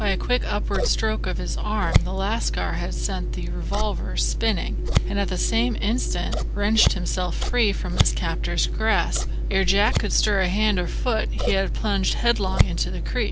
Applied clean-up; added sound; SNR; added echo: none; Scissors; -3 dB; none.